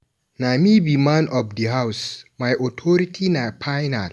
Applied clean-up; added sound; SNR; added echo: none; none; none; none.